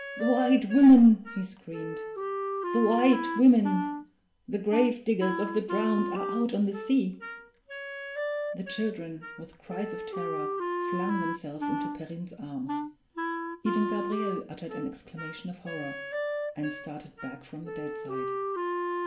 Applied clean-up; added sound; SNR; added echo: none; Wind instrument, woodwind instrument; 6 dB; reverberation time 0.5 s.